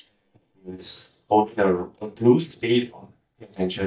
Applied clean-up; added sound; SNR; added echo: neural mask model DeepFilterNet 3.